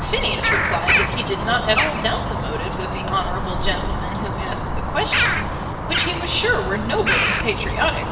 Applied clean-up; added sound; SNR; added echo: none; Bird vocalization, bird call, bird song; -2 dB; reverberation time 1.9 s.